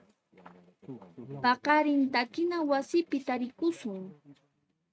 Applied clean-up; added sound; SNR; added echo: neural mask model RNNoise.